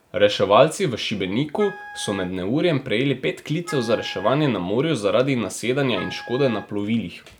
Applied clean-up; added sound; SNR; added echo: none; Wind instrument, woodwind instrument; 17 dB; none.